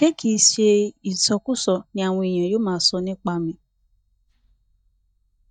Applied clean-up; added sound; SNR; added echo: neural mask model DeepFilterNet 3.